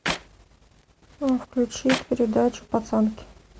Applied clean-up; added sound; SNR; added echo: none; Clapping; 8 dB; none.